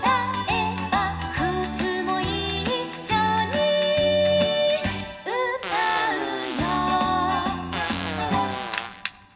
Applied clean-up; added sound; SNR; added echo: none; Fart; 10 dB; reverberation time 0.6 s.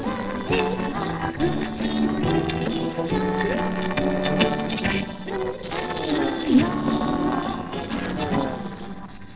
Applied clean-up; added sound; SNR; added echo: neural separator model SepFormer DNS4.